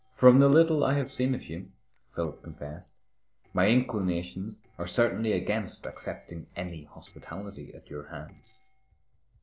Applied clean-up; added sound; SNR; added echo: neural separator model SepFormer DNS4.